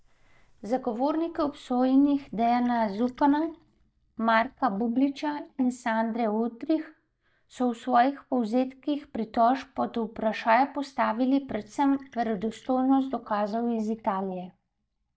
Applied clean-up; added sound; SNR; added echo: neural mask model DeepFilterNet 3.